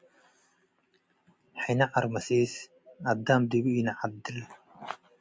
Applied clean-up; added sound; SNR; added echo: none; none; none; none.